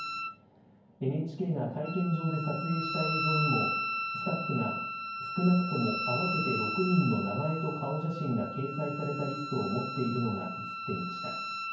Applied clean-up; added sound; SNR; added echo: none; Wind instrument, woodwind instrument; 4 dB; reverberation time 0.9 s.